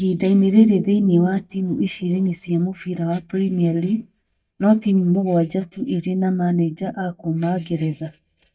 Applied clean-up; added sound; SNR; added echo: neural mask model DeepFilterNet 3.